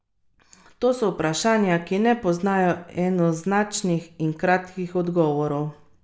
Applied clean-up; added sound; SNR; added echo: none; none; none; none.